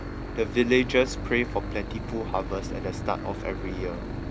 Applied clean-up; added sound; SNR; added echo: none; Engine / Boat, Water vehicle; 5 dB; none.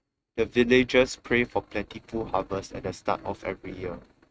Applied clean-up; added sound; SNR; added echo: neural mask model RNNoise.